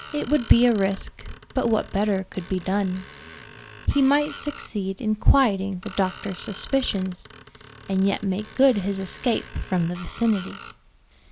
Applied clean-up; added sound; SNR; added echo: none; Screech; 19 dB; none.